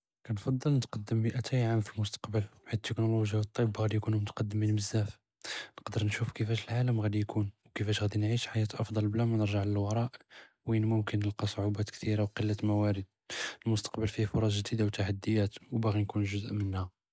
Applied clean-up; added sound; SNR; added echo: none; none; none; none.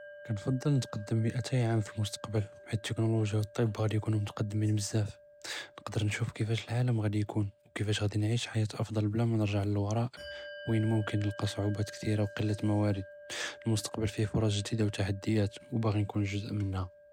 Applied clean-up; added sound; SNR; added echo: none; Bell; 20 dB; none.